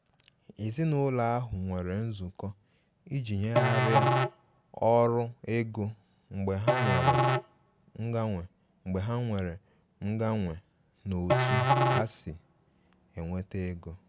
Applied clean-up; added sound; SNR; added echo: none; Musical instrument; -2 dB; none.